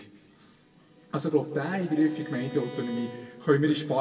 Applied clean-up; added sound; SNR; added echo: none; Bowed string instrument; 18 dB; reverberation time 1.5 s.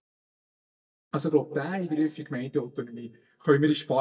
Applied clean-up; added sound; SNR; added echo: neural mask model DeepFilterNet 3.